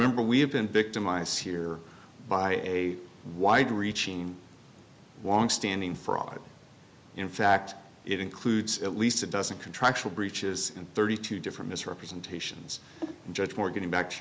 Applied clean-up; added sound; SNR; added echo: none; none; none; none.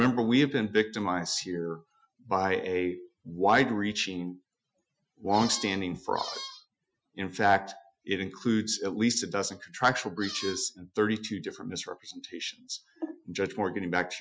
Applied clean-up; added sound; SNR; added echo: classical method Wiener filter.